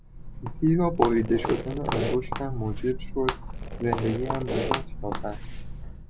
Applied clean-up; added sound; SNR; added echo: none; Walk, footsteps + Squeak; 2 dB; none.